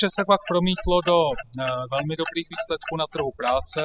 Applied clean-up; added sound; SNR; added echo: classical method spectral subtraction.